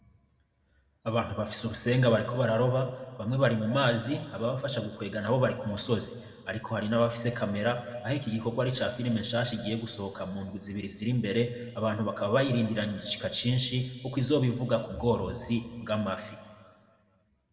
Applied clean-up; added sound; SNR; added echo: none; none; none; reverberation time 1.8 s.